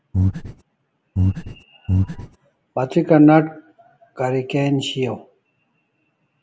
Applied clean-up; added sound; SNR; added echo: none; Breathing; -1 dB; none.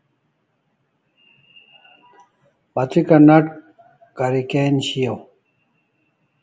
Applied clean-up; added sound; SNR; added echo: none; none; none; none.